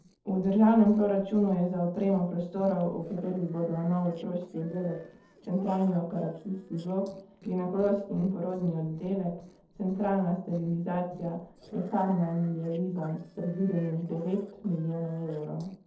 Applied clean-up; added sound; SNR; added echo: neural separator model SepFormer DNS4.